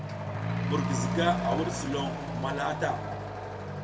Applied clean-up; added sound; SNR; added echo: none; Accelerating, revving, vroom / Truck; -1 dB; reverberation time 1.4 s.